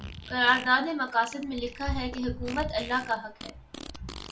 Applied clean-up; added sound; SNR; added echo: none; Fart; 15 dB; reverberation time 0.2 s.